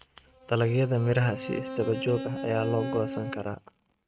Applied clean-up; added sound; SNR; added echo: neural mask model RNNoise.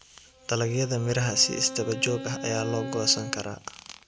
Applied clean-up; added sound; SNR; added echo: none; Bowed string instrument; 11 dB; none.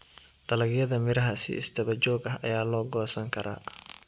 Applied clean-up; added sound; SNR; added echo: none; none; none; none.